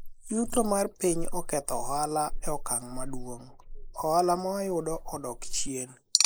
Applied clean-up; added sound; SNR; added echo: neural mask model Resemble Enhance denoiser.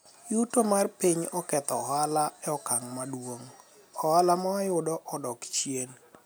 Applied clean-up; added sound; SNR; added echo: none; none; none; none.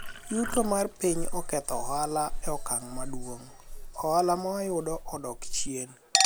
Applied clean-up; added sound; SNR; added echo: none; Chink, clink; 2 dB; none.